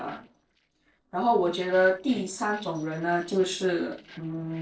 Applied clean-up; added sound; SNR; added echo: neural separator model SepFormer DNS4.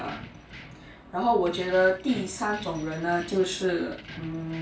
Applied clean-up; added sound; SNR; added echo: none; Keys jangling; 18 dB; reverberation time 0.3 s.